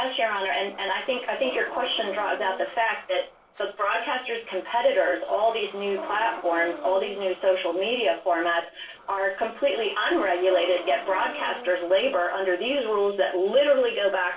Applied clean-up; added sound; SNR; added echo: neural separator model SepFormer DNS4.